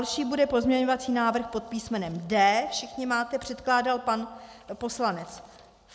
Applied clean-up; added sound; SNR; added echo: none; none; none; none.